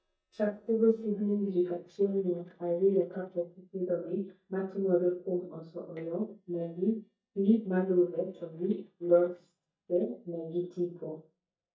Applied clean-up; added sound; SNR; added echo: neural mask model DeepFilterNet 3.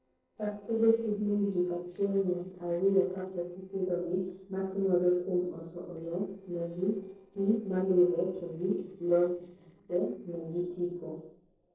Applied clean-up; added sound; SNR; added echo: neural separator model SepFormer DNS4.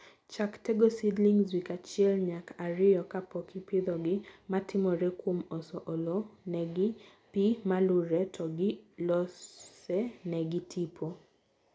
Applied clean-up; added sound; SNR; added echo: none; none; none; none.